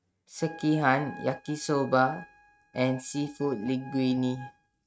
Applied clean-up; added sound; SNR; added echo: neural mask model RNNoise.